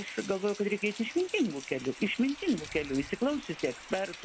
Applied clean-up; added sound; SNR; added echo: none; Rain; 15 dB; none.